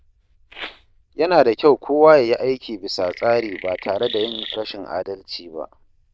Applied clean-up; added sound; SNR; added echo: neural diffusion model UNIVERSE++.